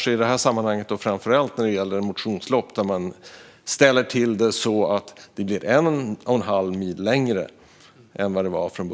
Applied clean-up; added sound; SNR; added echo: none; none; none; none.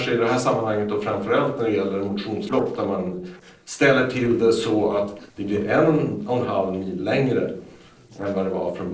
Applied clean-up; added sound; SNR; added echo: neural separator model SepFormer DNS4.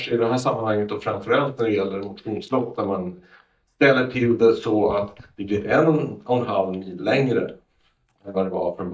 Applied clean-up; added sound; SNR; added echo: neural mask model DeepFilterNet 3.